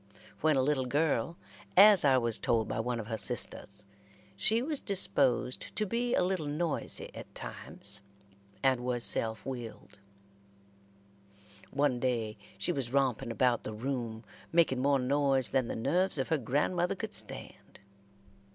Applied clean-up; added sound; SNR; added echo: none; none; none; none.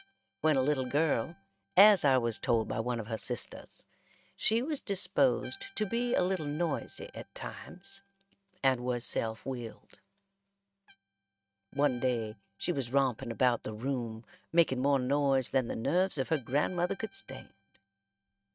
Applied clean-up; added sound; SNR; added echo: neural mask model RNNoise.